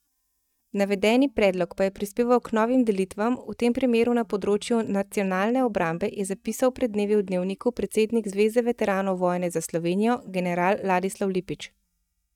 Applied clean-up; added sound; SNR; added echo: neural mask model DeepFilterNet 3.